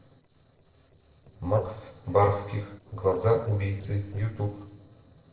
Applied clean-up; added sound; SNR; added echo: neural separator model SepFormer DNS4.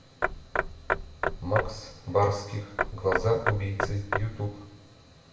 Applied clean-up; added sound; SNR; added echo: none; Knock / Wood; 2 dB; reverberation time 0.8 s.